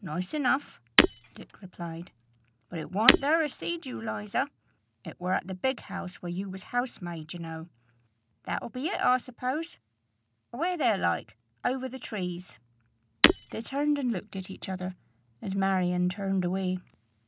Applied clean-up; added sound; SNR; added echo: none; Shatter; -2 dB; none.